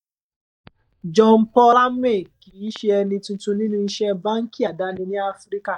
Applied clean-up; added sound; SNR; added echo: neural mask model DeepFilterNet 3.